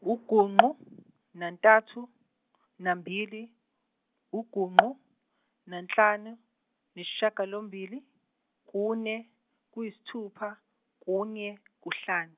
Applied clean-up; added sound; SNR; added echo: none; none; none; none.